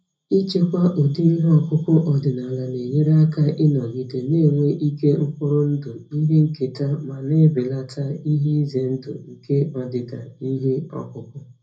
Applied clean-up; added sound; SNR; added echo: none; none; none; reverberation time 0.4 s.